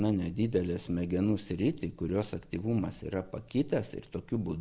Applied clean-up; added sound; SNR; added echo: none; none; none; none.